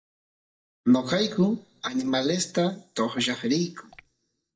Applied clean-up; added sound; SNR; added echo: neural mask model DeepFilterNet 3.